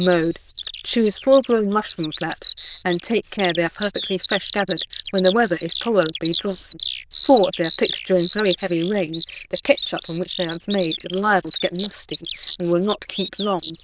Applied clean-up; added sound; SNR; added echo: neural diffusion model UNIVERSE++.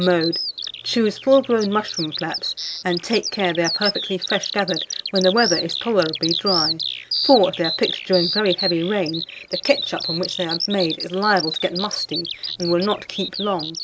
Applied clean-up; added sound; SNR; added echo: neural mask model Resemble Enhance denoiser.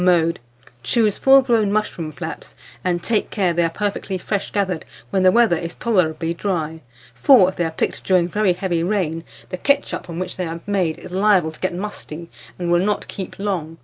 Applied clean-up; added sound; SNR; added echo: none; none; none; none.